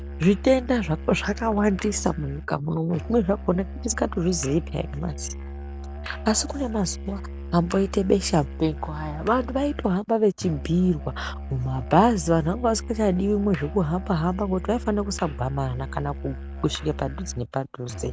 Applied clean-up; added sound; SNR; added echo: none; Musical instrument; 10 dB; none.